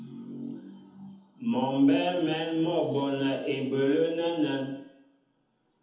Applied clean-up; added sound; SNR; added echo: none; none; none; reverberation time 1.1 s.